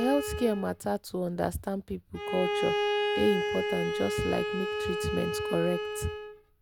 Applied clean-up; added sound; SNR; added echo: none; Bowed string instrument; 1 dB; none.